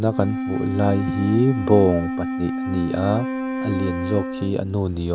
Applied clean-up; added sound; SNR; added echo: none; Wind instrument, woodwind instrument; 4 dB; none.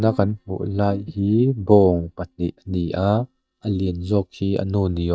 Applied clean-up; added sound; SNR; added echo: neural mask model DeepFilterNet 3.